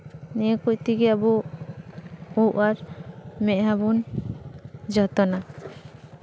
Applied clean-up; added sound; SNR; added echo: none; none; none; none.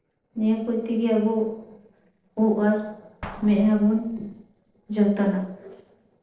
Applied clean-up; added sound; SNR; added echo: neural separator model SepFormer DNS4.